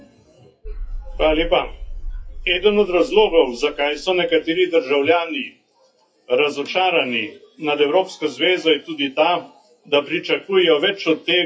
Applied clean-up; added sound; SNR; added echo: classical method WPE with log-MMSE.